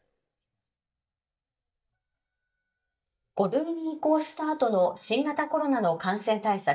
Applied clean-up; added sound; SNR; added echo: neural mask model DeepFilterNet 3.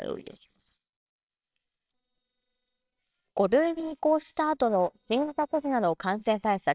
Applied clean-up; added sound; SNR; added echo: neural separator model SepFormer WHAMR!.